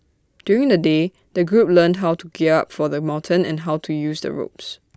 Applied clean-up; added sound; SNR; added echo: none; none; none; none.